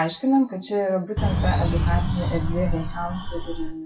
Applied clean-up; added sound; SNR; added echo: classical method WPE with log-MMSE.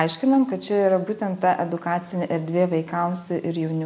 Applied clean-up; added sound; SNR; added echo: none; none; none; none.